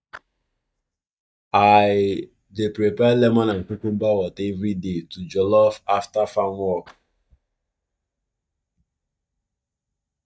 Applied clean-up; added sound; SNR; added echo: neural mask model DeepFilterNet 3.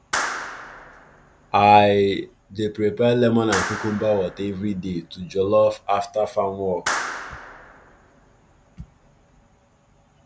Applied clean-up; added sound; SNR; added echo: none; Clapping; 11 dB; none.